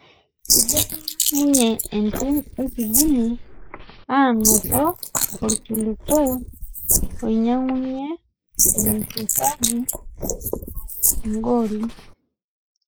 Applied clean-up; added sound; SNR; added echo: neural mask model Resemble Enhance denoiser.